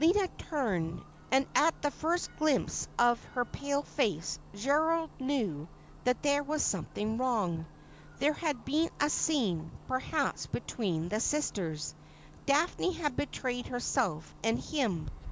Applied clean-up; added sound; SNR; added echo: none; Clock; 19 dB; none.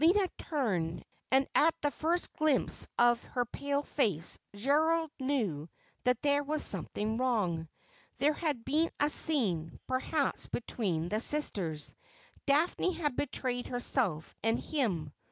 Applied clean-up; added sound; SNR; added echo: none; none; none; none.